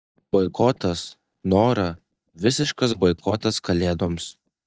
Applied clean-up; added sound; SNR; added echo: neural mask model DeepFilterNet 3.